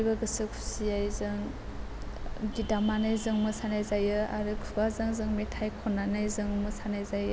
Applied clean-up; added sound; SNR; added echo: none; none; none; none.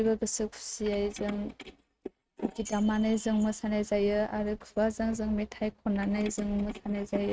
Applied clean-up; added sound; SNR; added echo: neural mask model RNNoise.